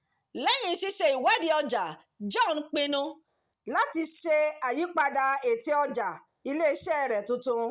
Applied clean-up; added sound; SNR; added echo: none; none; none; none.